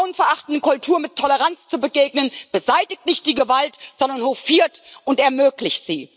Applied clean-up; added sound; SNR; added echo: none; none; none; none.